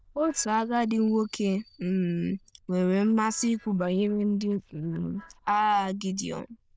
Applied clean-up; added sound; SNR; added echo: neural diffusion model UNIVERSE++.